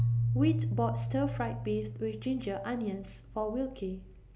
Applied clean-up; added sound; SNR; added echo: none; Keyboard (musical); 1 dB; none.